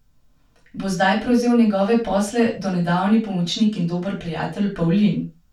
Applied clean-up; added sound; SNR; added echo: none; none; none; reverberation time 0.3 s.